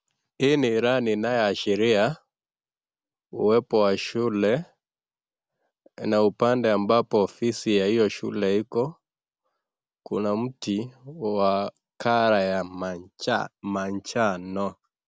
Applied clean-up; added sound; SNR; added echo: none; none; none; none.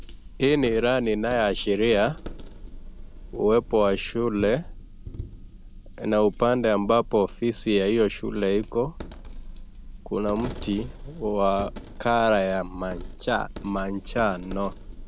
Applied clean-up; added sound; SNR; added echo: none; Coin (dropping); 12 dB; none.